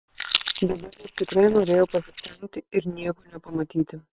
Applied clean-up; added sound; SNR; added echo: neural separator model SepFormer WHAM!.